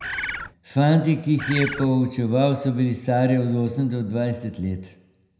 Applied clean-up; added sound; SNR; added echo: none; Bird; 8 dB; reverberation time 0.8 s.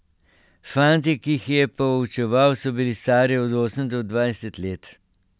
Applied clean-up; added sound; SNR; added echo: none; none; none; none.